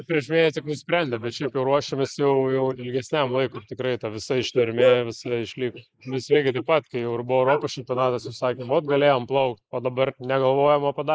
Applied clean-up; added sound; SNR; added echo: neural mask model Resemble Enhance denoiser.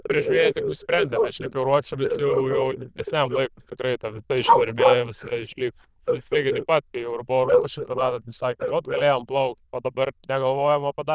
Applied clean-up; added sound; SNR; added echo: neural diffusion model UNIVERSE++.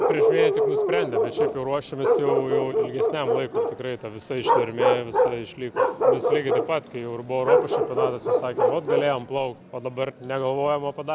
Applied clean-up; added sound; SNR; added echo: none; Bark; -4 dB; none.